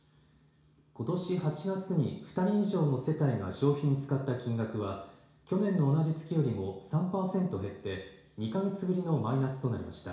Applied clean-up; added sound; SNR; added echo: none; none; none; reverberation time 0.7 s.